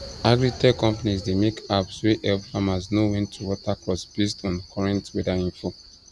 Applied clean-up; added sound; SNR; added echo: none; none; none; none.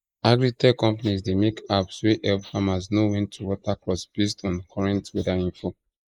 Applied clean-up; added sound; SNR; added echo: neural mask model Resemble Enhance denoiser.